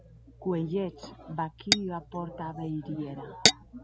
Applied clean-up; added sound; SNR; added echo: none; Tap / Glass; -2 dB; none.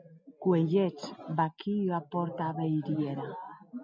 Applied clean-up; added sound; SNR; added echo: none; none; none; none.